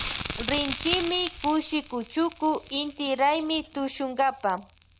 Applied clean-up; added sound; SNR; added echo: none; Crackle; 7 dB; none.